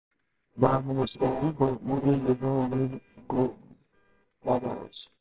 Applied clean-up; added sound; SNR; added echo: neural separator model SepFormer WHAMR!.